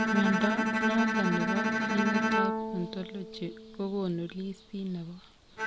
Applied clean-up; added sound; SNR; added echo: none; Bowed string instrument; -2 dB; none.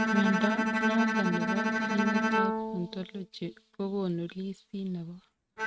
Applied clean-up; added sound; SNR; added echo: neural mask model RNNoise.